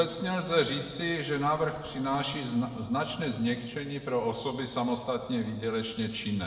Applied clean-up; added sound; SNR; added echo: none; Alarm; 11 dB; reverberation time 1.5 s.